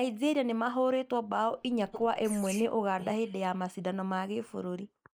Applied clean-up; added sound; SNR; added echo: neural mask model Resemble Enhance denoiser.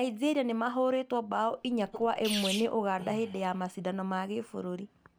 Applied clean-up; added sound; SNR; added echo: none; Sneeze; 12 dB; none.